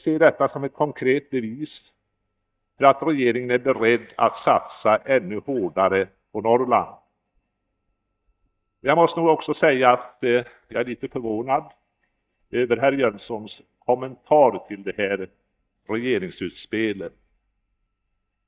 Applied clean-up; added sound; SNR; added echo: neural mask model DeepFilterNet 3.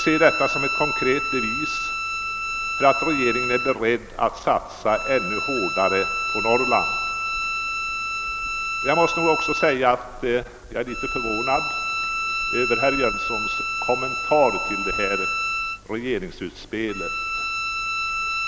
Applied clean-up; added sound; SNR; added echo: none; Bowed string instrument; 2 dB; none.